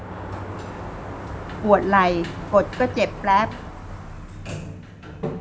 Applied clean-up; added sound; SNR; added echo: none; Sliding door; 9 dB; none.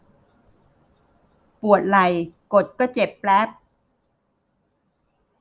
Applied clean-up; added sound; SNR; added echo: none; none; none; none.